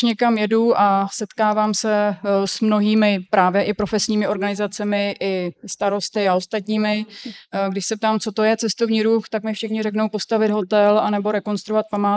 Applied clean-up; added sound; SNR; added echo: neural mask model Resemble Enhance denoiser.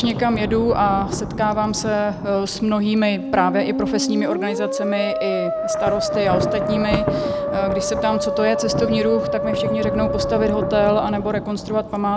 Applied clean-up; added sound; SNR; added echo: none; Thunder + Musical instrument; 2 dB; none.